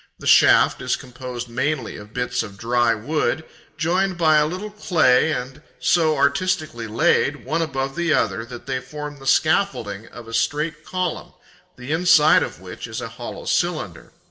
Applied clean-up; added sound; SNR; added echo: none; none; none; reverberation time 0.7 s.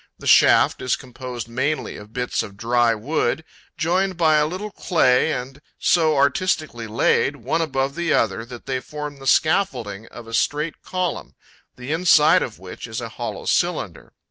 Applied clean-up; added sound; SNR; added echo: none; none; none; none.